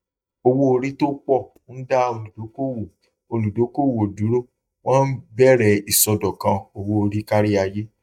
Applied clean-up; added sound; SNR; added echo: neural mask model DeepFilterNet 3.